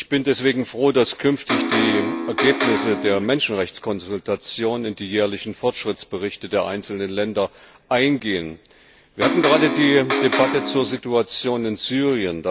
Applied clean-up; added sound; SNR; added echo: none; Electric guitar; 1 dB; none.